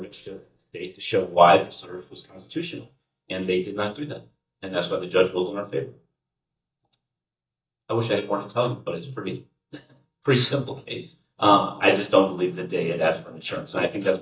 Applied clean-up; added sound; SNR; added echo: neural mask model DeepFilterNet 3.